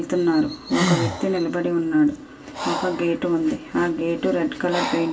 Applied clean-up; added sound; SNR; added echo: none; Breathing; 8 dB; reverberation time 0.2 s.